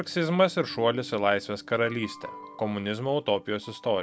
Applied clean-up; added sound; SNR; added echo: none; none; none; none.